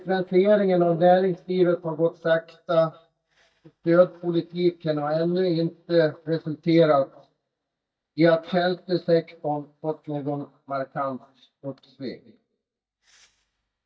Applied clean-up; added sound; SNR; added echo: neural mask model DeepFilterNet 3.